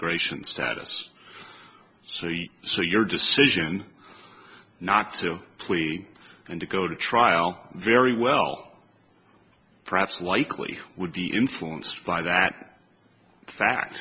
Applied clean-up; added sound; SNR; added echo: none; none; none; none.